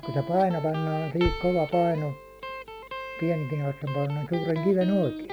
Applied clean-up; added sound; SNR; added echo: none; Electric guitar; 11 dB; none.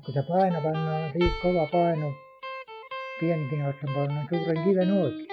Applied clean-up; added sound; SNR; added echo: classical method log-MMSE.